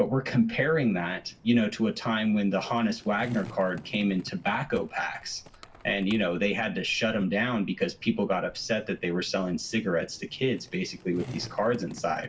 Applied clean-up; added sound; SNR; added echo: none; Skateboard; 20 dB; reverberation time 0.2 s.